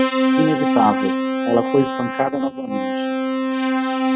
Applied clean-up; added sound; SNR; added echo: neural mask model RNNoise.